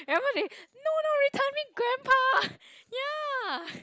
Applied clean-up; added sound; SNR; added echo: none; none; none; none.